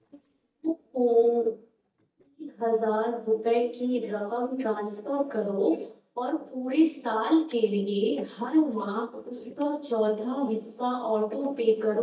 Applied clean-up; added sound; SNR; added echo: neural mask model DeepFilterNet 3.